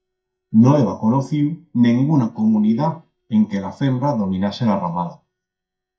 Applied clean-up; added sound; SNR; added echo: neural mask model DeepFilterNet 3.